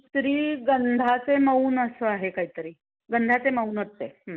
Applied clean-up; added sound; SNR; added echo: none; none; none; none.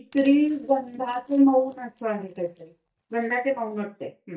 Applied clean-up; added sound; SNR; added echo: neural mask model DeepFilterNet 3.